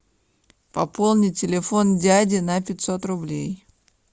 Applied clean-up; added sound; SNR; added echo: none; none; none; none.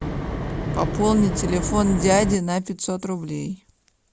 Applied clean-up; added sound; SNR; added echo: none; Wind; 3 dB; none.